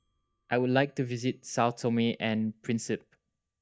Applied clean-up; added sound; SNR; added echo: neural mask model DeepFilterNet 3.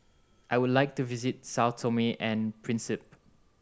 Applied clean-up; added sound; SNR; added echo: neural mask model Resemble Enhance denoiser.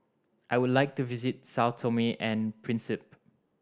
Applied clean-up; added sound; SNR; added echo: none; none; none; none.